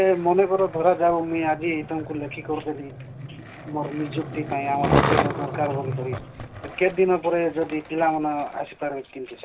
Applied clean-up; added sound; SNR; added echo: none; Skateboard; 6 dB; reverberation time 0.2 s.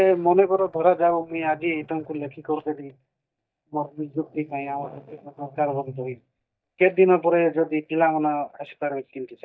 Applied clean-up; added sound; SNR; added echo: neural mask model DeepFilterNet 3.